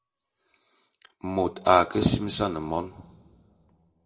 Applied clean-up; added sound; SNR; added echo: none; none; none; reverberation time 0.9 s.